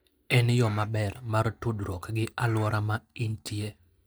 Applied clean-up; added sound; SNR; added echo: neural mask model DeepFilterNet 3.